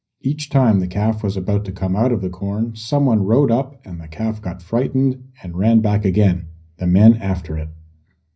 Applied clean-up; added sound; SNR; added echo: none; none; none; reverberation time 0.5 s.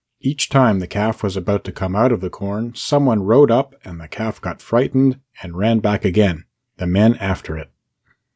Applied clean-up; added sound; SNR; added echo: none; none; none; none.